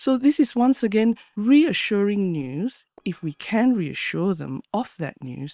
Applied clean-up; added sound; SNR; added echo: neural separator model SepFormer WHAM!.